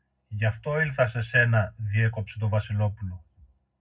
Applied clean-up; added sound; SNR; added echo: none; none; none; reverberation time 0.3 s.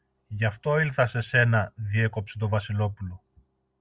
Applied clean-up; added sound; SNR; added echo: none; none; none; none.